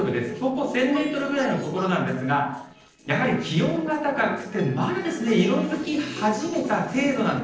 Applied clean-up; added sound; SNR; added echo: neural separator model SepFormer DNS4.